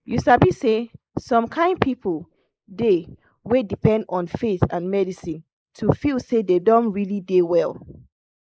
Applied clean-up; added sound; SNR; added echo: neural mask model Resemble Enhance denoiser.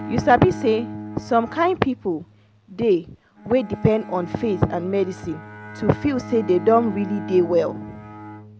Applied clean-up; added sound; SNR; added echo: none; Bowed string instrument; 13 dB; none.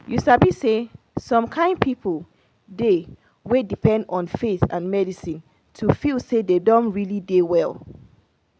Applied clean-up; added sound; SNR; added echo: none; none; none; none.